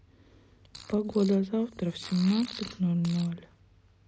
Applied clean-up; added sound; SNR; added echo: none; Fart; 17 dB; none.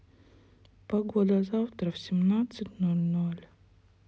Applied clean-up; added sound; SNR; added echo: none; none; none; none.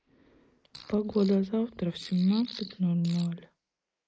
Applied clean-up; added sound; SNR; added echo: neural mask model Resemble Enhance denoiser.